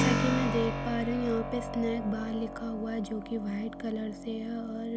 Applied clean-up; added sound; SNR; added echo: none; Keyboard (musical); 2 dB; none.